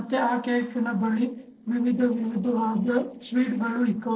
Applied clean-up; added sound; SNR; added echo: neural separator model SepFormer DNS4.